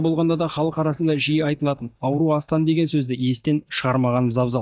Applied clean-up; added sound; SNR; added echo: neural mask model DeepFilterNet 3.